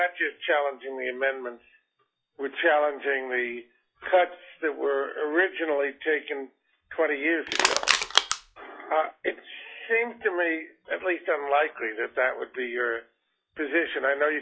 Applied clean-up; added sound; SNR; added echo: classical method log-MMSE.